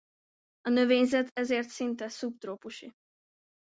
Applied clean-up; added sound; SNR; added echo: none; none; none; none.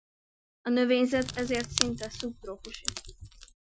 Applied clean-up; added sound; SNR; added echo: classical method Wiener filter.